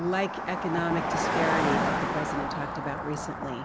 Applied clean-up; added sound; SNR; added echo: none; Car passing by; -2 dB; none.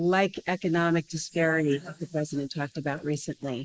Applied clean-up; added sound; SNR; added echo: neural mask model Resemble Enhance denoiser.